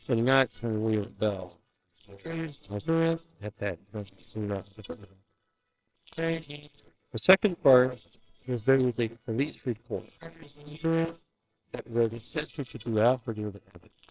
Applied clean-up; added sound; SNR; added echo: neural separator model SepFormer WHAMR!.